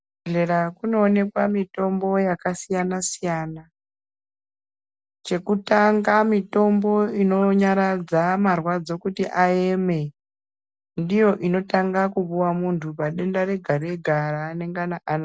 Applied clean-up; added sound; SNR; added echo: none; none; none; none.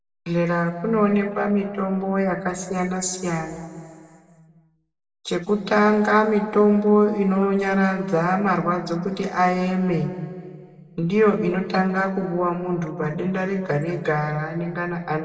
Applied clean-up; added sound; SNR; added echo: none; none; none; reverberation time 1.6 s.